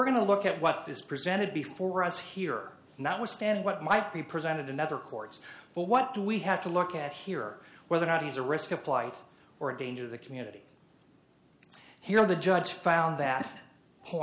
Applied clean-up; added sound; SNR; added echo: none; none; none; none.